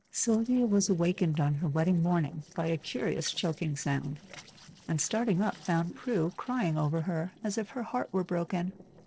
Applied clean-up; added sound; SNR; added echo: neural separator model SepFormer DNS4.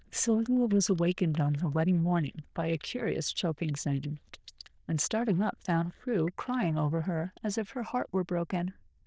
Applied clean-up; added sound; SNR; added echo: neural diffusion model UNIVERSE++.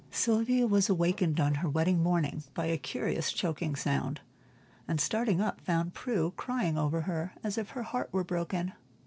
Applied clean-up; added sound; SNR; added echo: none; none; none; none.